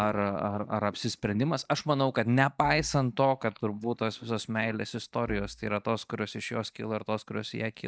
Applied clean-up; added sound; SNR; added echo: neural mask model DeepFilterNet 3.